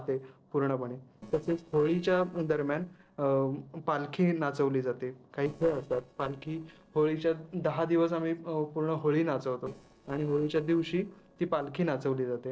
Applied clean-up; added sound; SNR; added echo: neural separator model SepFormer DNS4.